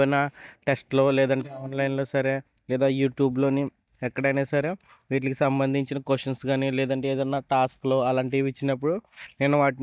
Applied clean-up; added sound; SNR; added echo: neural mask model DeepFilterNet 3.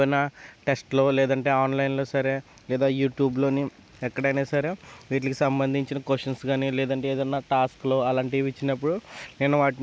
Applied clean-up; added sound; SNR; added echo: none; none; none; none.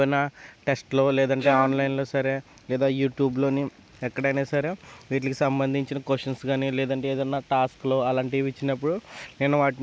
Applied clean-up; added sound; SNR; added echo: neural mask model Resemble Enhance denoiser.